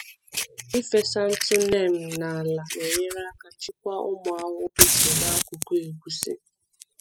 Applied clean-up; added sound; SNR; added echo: classical method spectral subtraction.